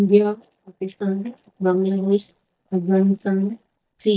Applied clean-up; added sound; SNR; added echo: neural mask model DeepFilterNet 3.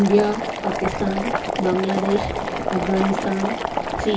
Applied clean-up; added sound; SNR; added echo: none; Boiling; 3 dB; reverberation time 0.2 s.